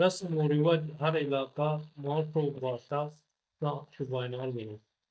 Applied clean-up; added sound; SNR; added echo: neural mask model DeepFilterNet 3.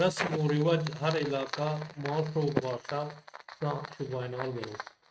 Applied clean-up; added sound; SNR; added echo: neural mask model RNNoise.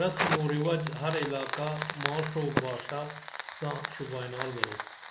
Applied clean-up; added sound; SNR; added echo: none; Fire; 2 dB; none.